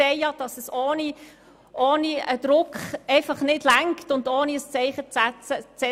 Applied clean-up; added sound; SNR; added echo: none; none; none; none.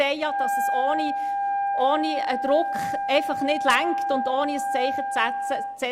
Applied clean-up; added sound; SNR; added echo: none; Wind instrument, woodwind instrument; 1 dB; none.